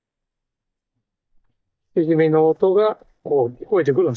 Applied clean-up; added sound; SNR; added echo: neural mask model DeepFilterNet 3.